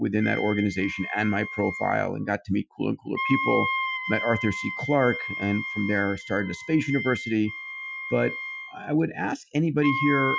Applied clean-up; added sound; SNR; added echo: classical method Wiener filter.